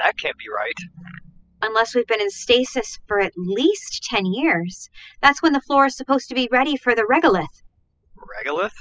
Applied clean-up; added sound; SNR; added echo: classical method spectral subtraction.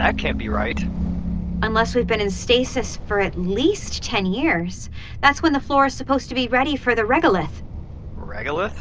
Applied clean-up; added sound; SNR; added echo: none; none; none; none.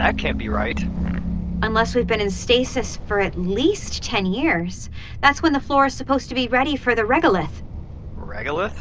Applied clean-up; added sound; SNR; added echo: none; Fart; 20 dB; none.